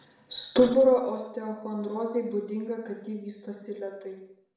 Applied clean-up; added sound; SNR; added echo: none; none; none; reverberation time 0.7 s.